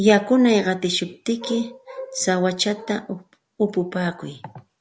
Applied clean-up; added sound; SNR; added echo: none; none; none; none.